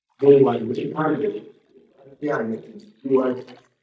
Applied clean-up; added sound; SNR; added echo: neural mask model DeepFilterNet 3.